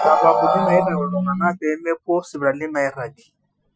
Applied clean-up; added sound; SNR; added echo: classical method Wiener filter.